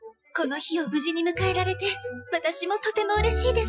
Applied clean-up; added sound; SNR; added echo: classical method Wiener filter.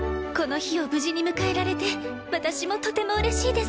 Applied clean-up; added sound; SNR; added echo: none; none; none; none.